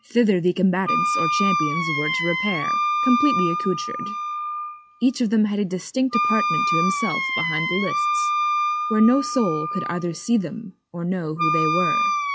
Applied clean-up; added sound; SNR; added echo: classical method log-MMSE.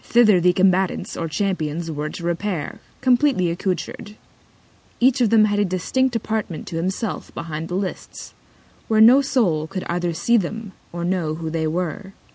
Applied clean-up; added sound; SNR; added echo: none; none; none; none.